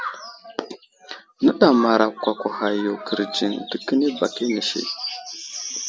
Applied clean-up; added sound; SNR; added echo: none; none; none; none.